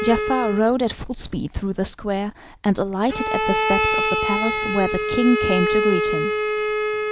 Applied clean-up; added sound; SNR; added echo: none; Bowed string instrument; 1 dB; none.